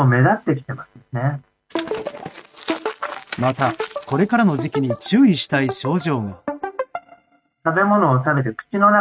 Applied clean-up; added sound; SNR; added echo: neural mask model RNNoise.